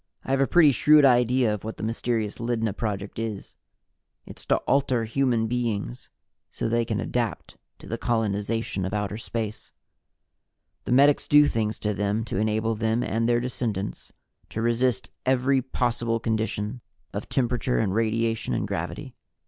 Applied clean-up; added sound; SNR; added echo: none; none; none; none.